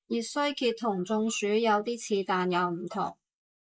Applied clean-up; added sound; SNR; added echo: neural mask model Resemble Enhance denoiser.